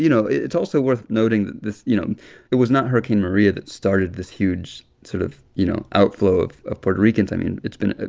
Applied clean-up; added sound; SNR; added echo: none; none; none; none.